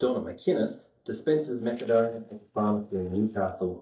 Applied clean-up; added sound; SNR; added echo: neural mask model DeepFilterNet 3.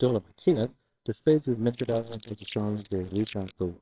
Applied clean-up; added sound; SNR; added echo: neural separator model SepFormer WHAMR!.